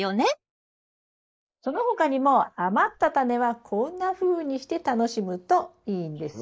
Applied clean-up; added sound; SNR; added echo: neural mask model Resemble Enhance denoiser.